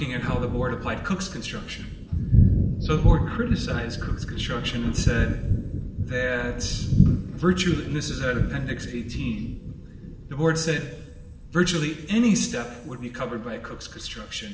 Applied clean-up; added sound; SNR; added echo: none; Thunder; -1 dB; reverberation time 1.1 s.